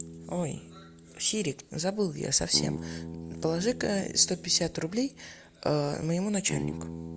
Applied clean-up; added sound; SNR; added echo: none; Bass guitar; 10 dB; none.